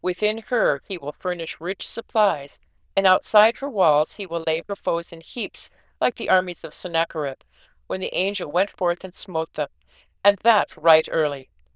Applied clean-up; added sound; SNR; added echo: neural diffusion model UNIVERSE++.